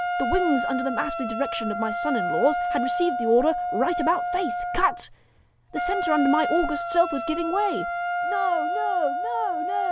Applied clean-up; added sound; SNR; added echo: none; Wind instrument, woodwind instrument; 1 dB; none.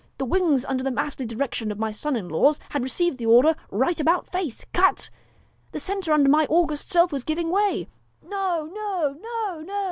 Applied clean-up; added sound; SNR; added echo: none; none; none; none.